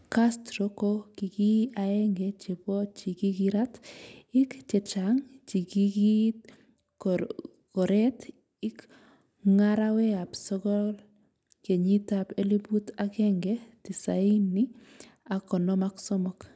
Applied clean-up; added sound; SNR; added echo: none; none; none; none.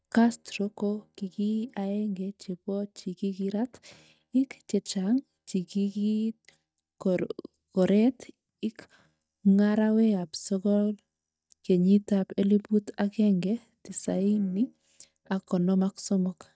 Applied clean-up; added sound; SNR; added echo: neural mask model DeepFilterNet 3.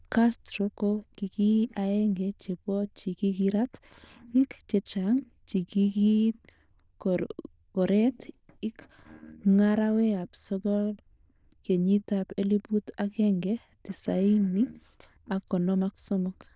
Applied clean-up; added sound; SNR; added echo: neural diffusion model UNIVERSE++.